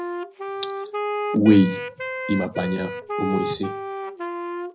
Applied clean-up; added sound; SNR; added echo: none; Wind instrument, woodwind instrument; 5 dB; reverberation time 0.5 s.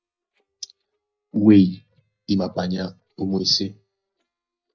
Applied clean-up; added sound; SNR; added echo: neural mask model DeepFilterNet 3.